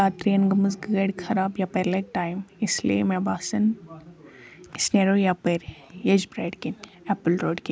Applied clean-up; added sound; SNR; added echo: none; none; none; none.